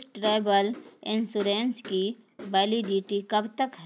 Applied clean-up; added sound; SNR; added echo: none; none; none; none.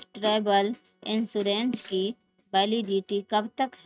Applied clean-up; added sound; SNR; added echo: neural mask model RNNoise.